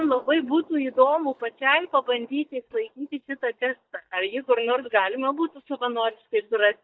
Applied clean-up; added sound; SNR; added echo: neural mask model DeepFilterNet 3.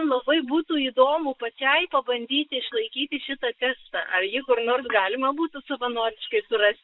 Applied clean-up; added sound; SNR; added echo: neural mask model Resemble Enhance denoiser.